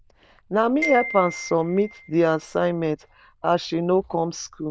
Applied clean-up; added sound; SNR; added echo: neural diffusion model UNIVERSE++.